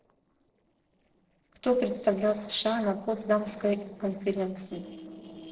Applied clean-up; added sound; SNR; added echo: neural separator model SepFormer DNS4.